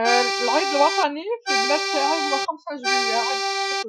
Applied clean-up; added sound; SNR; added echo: classical method Wiener filter.